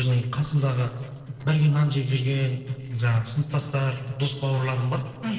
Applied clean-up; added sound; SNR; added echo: neural separator model SepFormer DNS4.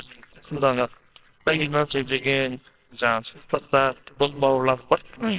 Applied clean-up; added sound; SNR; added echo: neural separator model SepFormer WHAMR!.